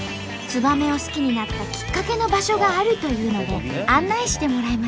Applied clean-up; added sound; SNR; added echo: none; none; none; none.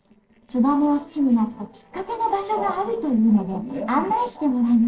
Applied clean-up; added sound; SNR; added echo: neural separator model SepFormer DNS4.